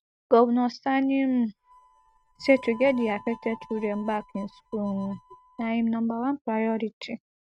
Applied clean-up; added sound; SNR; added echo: neural mask model RNNoise.